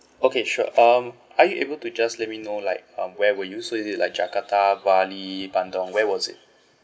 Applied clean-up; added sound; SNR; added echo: none; none; none; none.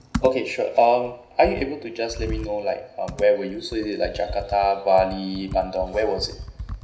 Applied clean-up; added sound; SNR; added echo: none; Computer keyboard; 12 dB; reverberation time 0.5 s.